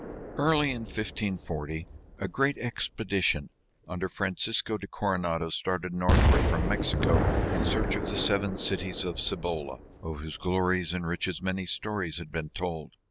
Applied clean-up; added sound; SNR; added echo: none; Explosion; 1 dB; none.